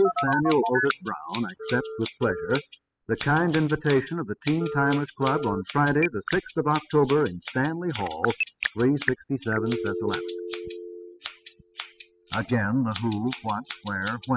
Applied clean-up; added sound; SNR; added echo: classical method spectral subtraction.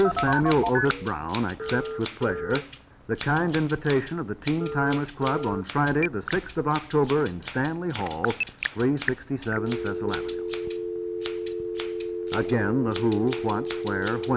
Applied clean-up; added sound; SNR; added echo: none; Telephone + Scissors; 6 dB; none.